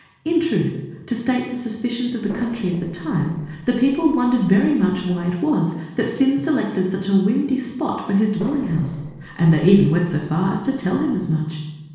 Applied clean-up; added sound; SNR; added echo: neural separator model SepFormer DNS4.